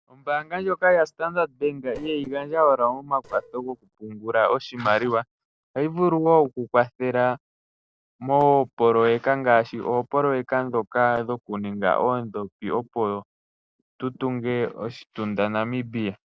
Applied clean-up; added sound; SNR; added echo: neural separator model SepFormer DNS4.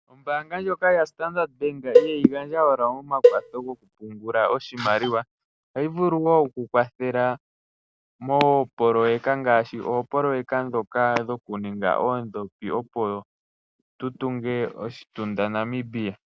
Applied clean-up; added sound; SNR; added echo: none; Cowbell; -2 dB; none.